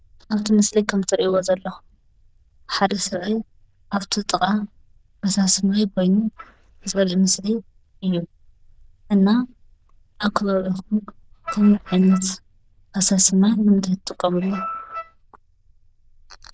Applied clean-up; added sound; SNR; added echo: neural diffusion model UNIVERSE++.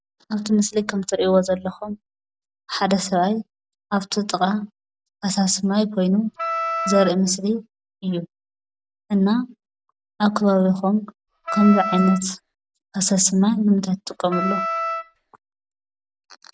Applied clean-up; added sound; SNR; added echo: none; Wind instrument, woodwind instrument; 5 dB; none.